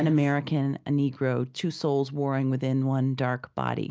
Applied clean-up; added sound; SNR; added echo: none; none; none; none.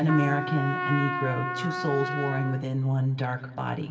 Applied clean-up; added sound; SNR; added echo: none; Trumpet; 6 dB; reverberation time 1.9 s.